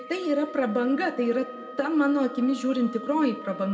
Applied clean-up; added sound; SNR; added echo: none; Wind instrument, woodwind instrument; 16 dB; reverberation time 1.6 s.